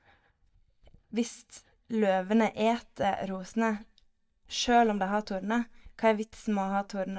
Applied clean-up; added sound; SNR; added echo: neural mask model DeepFilterNet 3.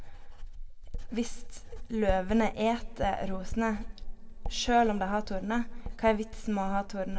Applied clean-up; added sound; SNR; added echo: none; Writing; 4 dB; reverberation time 1.1 s.